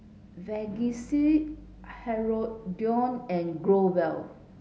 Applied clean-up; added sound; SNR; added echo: none; none; none; none.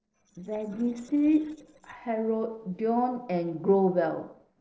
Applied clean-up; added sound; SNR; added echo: neural separator model SepFormer DNS4.